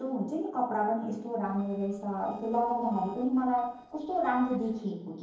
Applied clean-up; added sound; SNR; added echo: neural separator model SepFormer DNS4.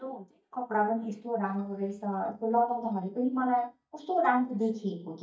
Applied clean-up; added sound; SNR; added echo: neural mask model DeepFilterNet 3.